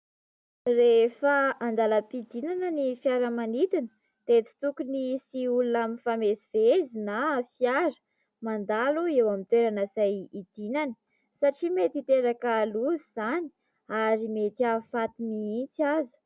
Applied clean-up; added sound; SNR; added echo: none; none; none; none.